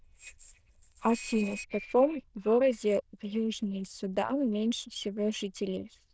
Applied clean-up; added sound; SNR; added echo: neural diffusion model UNIVERSE++.